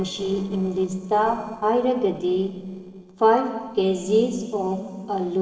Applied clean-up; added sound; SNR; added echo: neural separator model SepFormer DNS4.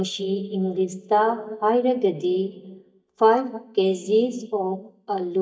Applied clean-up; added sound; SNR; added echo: neural mask model DeepFilterNet 3.